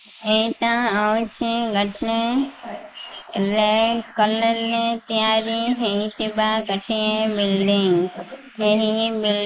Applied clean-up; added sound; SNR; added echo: neural mask model Resemble Enhance denoiser.